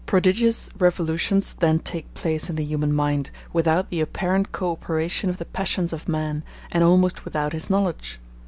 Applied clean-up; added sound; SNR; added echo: none; none; none; none.